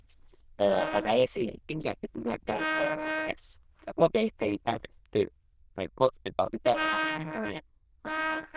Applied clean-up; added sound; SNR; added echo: neural diffusion model UNIVERSE++.